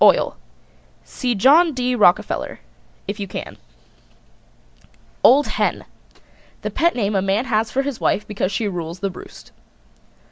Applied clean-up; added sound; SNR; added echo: none; none; none; none.